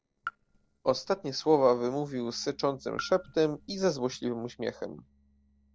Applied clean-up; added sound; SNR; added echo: neural separator model SepFormer DNS4.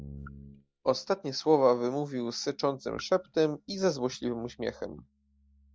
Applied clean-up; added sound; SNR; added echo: neural mask model DeepFilterNet 3.